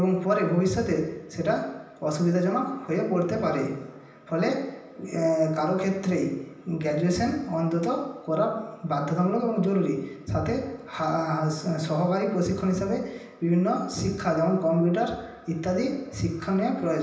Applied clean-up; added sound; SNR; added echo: none; none; none; reverberation time 0.9 s.